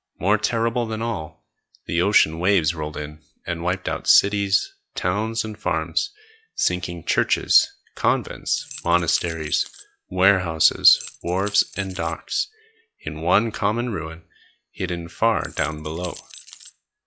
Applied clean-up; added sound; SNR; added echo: classical method log-MMSE.